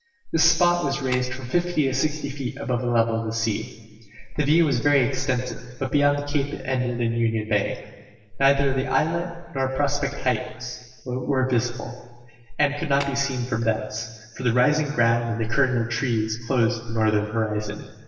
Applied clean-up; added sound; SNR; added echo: none; Tap; 14 dB; reverberation time 1.4 s.